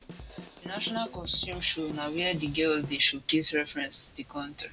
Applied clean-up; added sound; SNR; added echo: none; Drum kit; 19 dB; none.